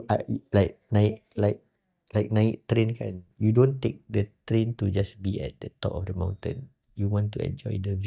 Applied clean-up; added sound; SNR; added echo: neural mask model DeepFilterNet 3.